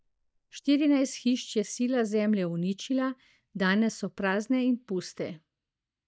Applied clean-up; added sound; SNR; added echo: neural mask model DeepFilterNet 3.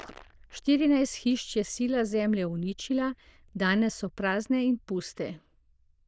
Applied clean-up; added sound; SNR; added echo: neural diffusion model UNIVERSE++.